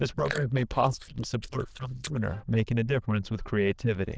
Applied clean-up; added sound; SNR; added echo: neural diffusion model UNIVERSE++.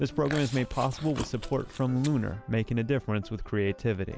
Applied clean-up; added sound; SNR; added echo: none; Chewing, mastication; 13 dB; none.